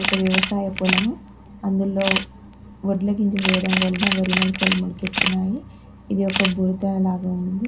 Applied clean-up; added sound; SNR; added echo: none; Camera; 3 dB; reverberation time 0.3 s.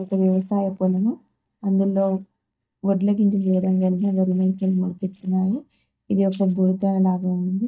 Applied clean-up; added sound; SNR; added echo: neural mask model DeepFilterNet 3.